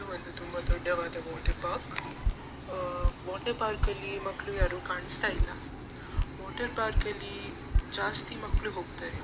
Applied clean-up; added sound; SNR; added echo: none; Drip; 1 dB; none.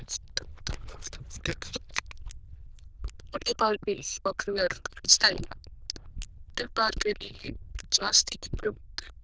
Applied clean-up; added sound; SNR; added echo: neural diffusion model UNIVERSE++.